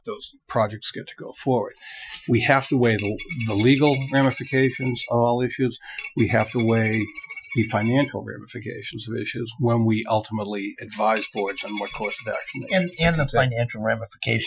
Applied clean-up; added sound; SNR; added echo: classical method Wiener filter.